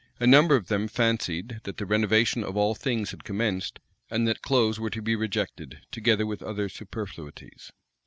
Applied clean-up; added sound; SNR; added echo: none; none; none; none.